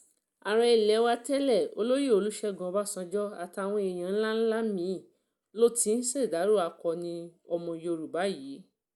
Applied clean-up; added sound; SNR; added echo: none; none; none; none.